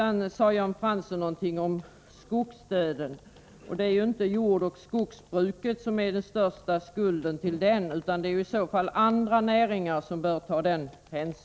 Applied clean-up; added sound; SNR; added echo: none; none; none; none.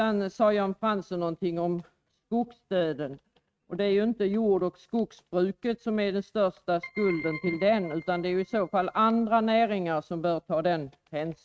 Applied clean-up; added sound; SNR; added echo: neural mask model RNNoise.